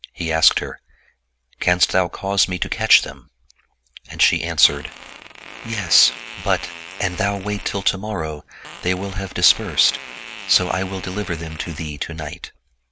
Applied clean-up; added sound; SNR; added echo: none; Fart; 14 dB; none.